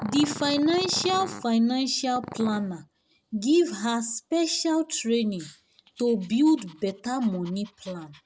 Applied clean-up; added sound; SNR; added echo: none; Growling; 17 dB; none.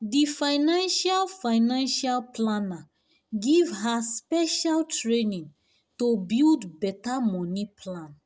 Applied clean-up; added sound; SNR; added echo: none; none; none; none.